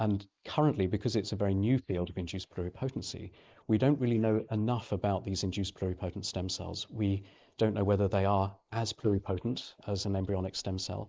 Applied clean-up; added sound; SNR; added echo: neural mask model Resemble Enhance denoiser.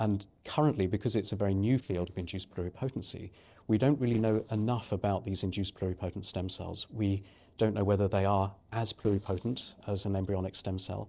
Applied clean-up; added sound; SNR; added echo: neural separator model SepFormer DNS4.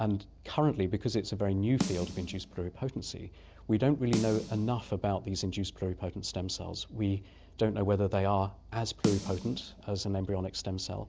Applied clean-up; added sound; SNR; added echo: none; Snare drum; 9 dB; none.